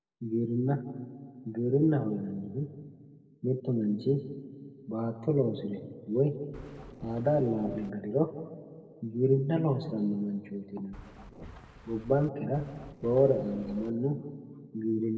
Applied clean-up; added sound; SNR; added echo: neural separator model SepFormer DNS4.